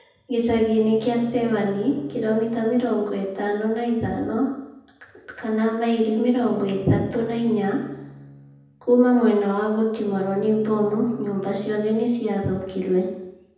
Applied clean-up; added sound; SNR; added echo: none; Bowed string instrument; 20 dB; reverberation time 0.9 s.